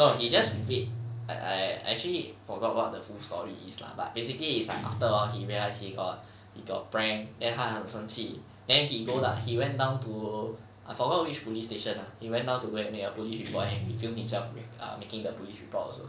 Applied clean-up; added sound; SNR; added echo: none; Guitar; 11 dB; none.